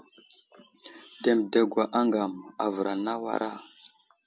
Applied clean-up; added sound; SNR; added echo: none; none; none; none.